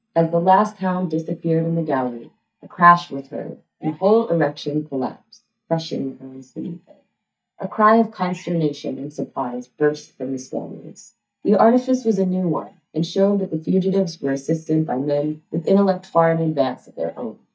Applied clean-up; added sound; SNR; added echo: neural mask model DeepFilterNet 3.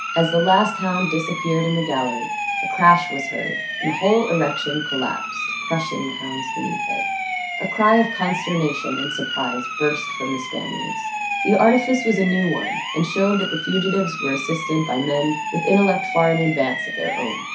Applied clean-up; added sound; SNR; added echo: none; Siren; 5 dB; reverberation time 0.3 s.